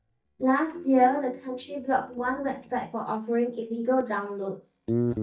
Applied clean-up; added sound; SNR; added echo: neural mask model DeepFilterNet 3.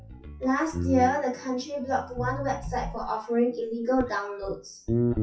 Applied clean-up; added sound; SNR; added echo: classical method WPE with log-MMSE.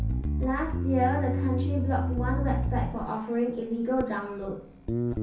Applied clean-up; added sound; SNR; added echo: none; Bass guitar; -1 dB; reverberation time 0.6 s.